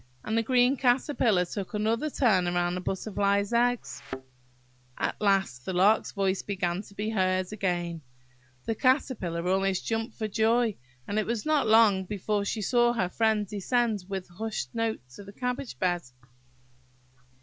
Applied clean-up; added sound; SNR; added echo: none; Thump, thud; 13 dB; none.